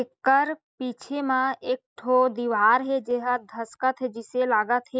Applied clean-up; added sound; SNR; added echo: none; none; none; none.